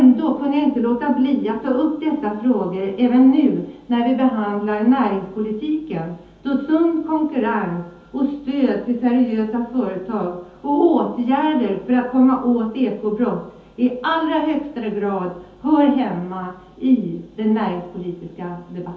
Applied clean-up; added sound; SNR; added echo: none; none; none; reverberation time 0.5 s.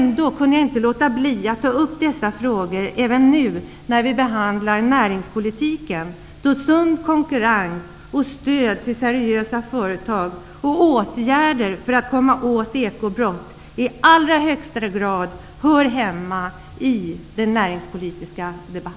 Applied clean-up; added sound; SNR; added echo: none; none; none; none.